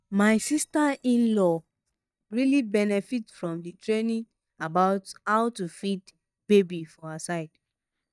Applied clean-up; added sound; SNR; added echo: neural mask model DeepFilterNet 3.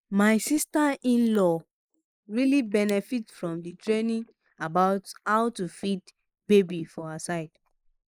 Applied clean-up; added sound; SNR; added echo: neural mask model Resemble Enhance denoiser.